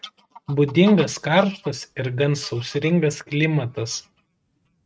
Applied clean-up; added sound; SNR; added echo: neural mask model RNNoise.